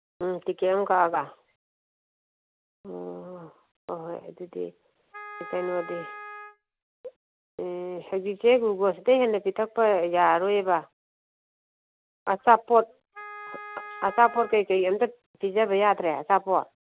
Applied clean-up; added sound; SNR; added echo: none; Wind instrument, woodwind instrument; 16 dB; none.